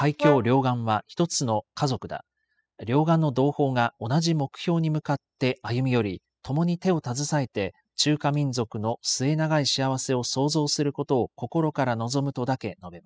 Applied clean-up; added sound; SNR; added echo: classical method spectral subtraction.